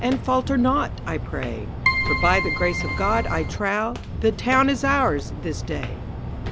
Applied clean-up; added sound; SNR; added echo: none; Keyboard (musical) + Walk, footsteps; 3 dB; none.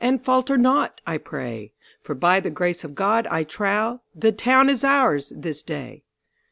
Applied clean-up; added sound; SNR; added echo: none; none; none; none.